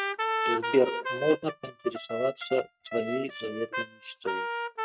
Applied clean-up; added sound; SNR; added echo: neural mask model RNNoise.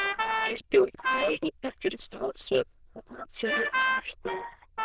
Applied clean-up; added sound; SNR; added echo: neural diffusion model UNIVERSE++.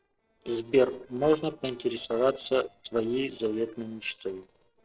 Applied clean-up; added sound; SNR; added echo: neural separator model SepFormer DNS4.